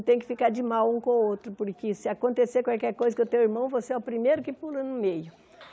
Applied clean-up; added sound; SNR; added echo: none; none; none; none.